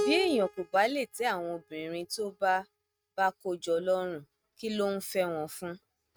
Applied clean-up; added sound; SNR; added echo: neural mask model RNNoise.